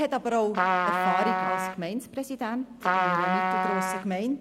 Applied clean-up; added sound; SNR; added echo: none; Trumpet; -3 dB; none.